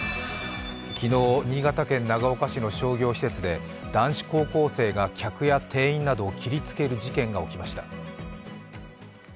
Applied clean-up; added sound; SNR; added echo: none; none; none; none.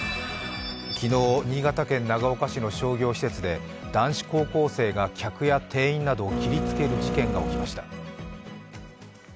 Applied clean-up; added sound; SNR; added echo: none; Printer; 1 dB; none.